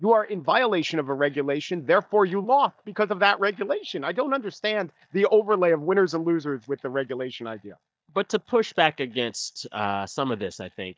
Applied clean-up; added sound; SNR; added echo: neural mask model DeepFilterNet 3.